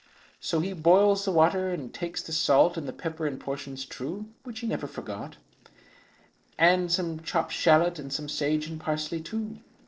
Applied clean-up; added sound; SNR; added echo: neural separator model SepFormer DNS4.